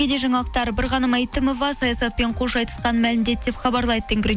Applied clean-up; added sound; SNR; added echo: none; none; none; none.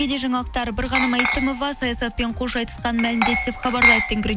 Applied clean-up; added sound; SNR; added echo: none; Glass; 2 dB; none.